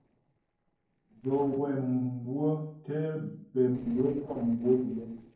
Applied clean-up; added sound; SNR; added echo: neural separator model SepFormer DNS4.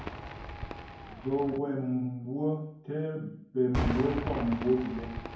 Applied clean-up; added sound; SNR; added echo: none; Cheering / Fireworks; 6 dB; reverberation time 0.9 s.